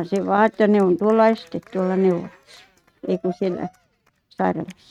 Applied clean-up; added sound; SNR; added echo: neural mask model RNNoise.